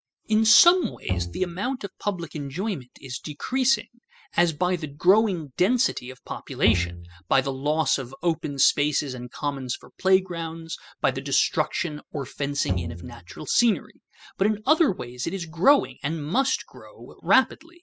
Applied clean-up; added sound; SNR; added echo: classical method spectral subtraction.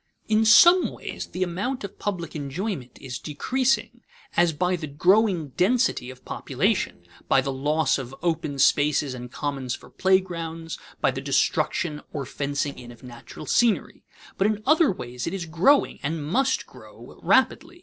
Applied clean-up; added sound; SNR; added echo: neural separator model SepFormer DNS4.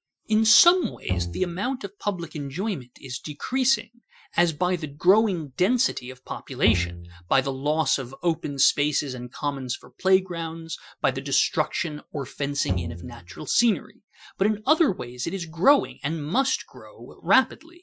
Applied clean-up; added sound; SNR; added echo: classical method Wiener filter.